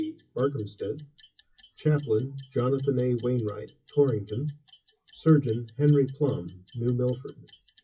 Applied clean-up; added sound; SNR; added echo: classical method WPE with log-MMSE.